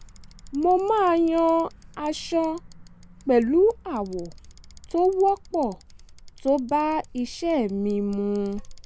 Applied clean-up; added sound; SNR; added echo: none; Bicycle; 19 dB; none.